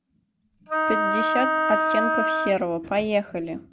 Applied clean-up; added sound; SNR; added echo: none; Wind instrument, woodwind instrument; -4 dB; none.